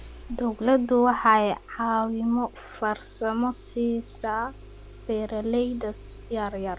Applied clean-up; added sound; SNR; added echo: none; Engine starting; 19 dB; none.